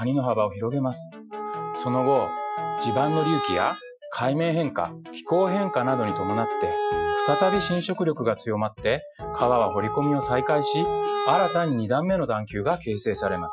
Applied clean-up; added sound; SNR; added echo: classical method Wiener filter.